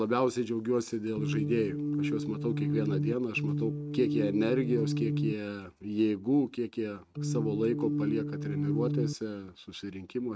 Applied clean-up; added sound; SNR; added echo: neural mask model RNNoise.